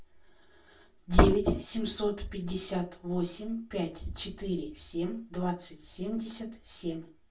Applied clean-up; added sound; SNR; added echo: none; none; none; reverberation time 0.3 s.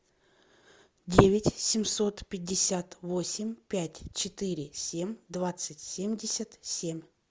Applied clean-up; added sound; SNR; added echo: none; none; none; none.